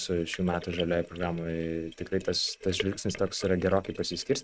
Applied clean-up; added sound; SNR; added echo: neural mask model RNNoise.